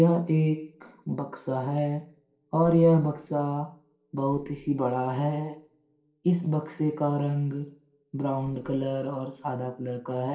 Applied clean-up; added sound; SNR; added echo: neural separator model SepFormer DNS4.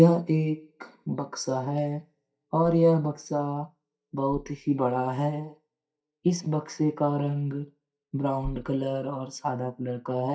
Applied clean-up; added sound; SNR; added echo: neural mask model DeepFilterNet 3.